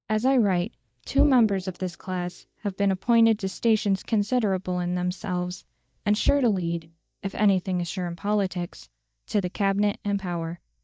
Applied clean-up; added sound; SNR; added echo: neural mask model DeepFilterNet 3.